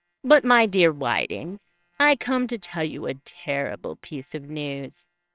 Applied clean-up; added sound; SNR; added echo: neural separator model SepFormer WHAMR!.